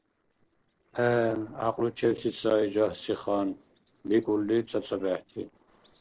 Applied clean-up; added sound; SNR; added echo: neural separator model SepFormer DNS4.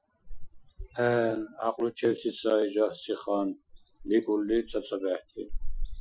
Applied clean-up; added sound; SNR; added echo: classical method Wiener filter.